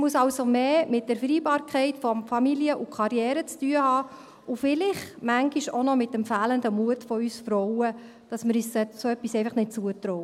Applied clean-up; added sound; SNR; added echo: none; none; none; none.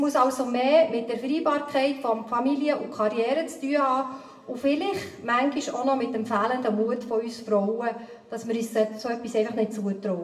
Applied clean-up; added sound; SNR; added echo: none; none; none; reverberation time 0.7 s.